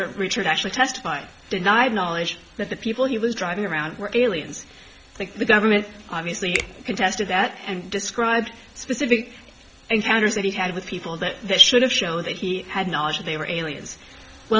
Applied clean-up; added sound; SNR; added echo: none; Finger snapping; 12 dB; none.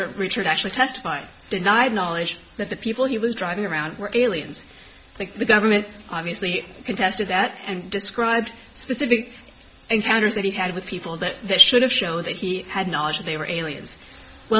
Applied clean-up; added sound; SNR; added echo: none; none; none; none.